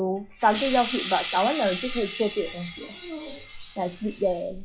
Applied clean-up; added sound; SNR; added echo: classical method log-MMSE.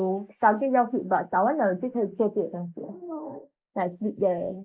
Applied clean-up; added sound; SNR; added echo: neural mask model Resemble Enhance denoiser.